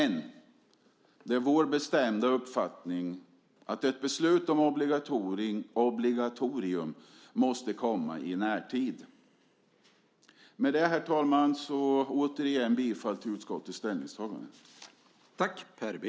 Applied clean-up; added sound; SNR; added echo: none; none; none; none.